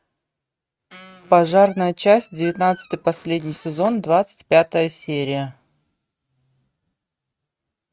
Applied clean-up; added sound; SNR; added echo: neural mask model RNNoise.